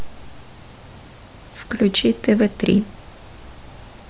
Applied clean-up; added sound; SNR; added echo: none; none; none; none.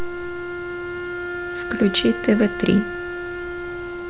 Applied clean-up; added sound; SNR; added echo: none; Wind instrument, woodwind instrument; 6 dB; none.